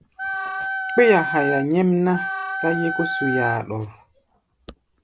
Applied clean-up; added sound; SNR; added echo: none; Wind instrument, woodwind instrument; 4 dB; none.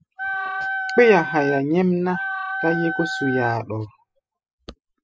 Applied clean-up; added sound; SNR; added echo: classical method spectral subtraction.